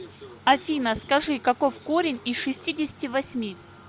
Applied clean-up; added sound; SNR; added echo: none; none; none; none.